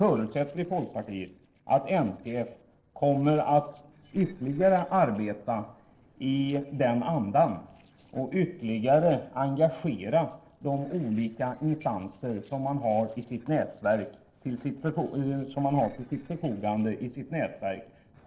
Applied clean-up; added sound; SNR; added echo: neural separator model SepFormer DNS4.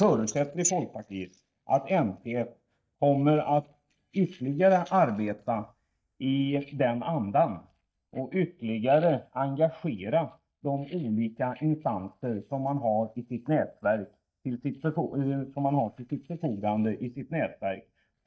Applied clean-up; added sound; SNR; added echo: neural mask model DeepFilterNet 3.